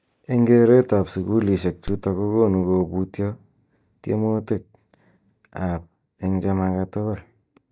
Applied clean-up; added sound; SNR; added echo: neural mask model DeepFilterNet 3.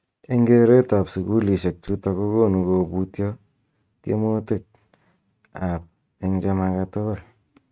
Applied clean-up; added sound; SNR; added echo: neural mask model RNNoise.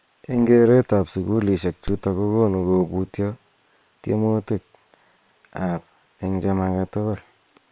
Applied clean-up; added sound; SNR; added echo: neural separator model SepFormer WHAM!.